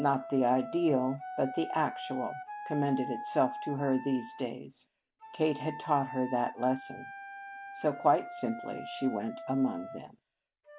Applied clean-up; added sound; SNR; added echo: none; Wind instrument, woodwind instrument; 11 dB; none.